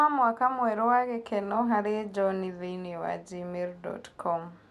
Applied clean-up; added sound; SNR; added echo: none; none; none; none.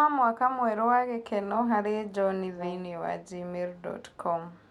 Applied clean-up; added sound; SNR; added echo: none; Brass instrument; 14 dB; none.